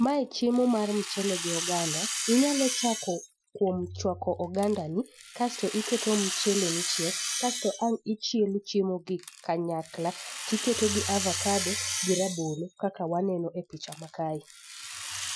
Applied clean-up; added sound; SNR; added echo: classical method Wiener filter.